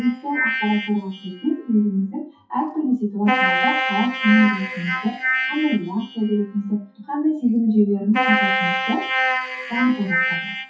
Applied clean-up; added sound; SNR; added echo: classical method WPE with log-MMSE.